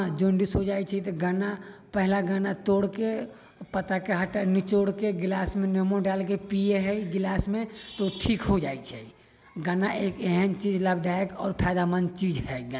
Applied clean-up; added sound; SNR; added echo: none; none; none; none.